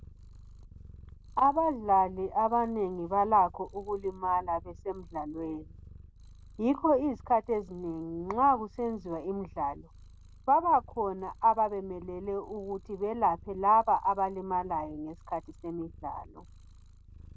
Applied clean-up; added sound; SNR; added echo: none; Purr; 20 dB; none.